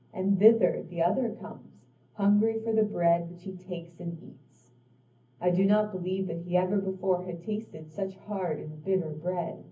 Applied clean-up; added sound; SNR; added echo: none; none; none; reverberation time 0.3 s.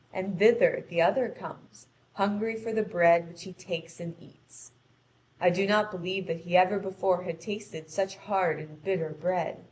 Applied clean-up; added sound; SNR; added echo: none; none; none; none.